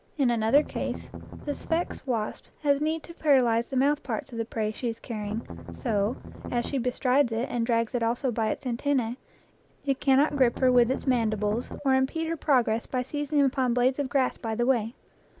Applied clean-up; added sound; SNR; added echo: none; Strum; 11 dB; none.